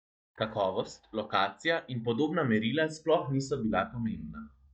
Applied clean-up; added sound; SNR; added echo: neural mask model DeepFilterNet 3.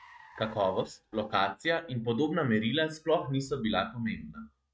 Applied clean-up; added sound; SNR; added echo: neural mask model RNNoise.